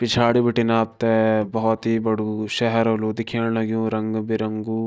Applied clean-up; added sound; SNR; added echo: neural mask model Resemble Enhance denoiser.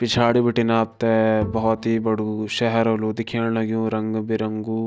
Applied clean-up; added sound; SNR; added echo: none; Bowed string instrument; 16 dB; none.